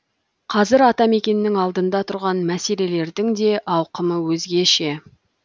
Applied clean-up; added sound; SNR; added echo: none; none; none; none.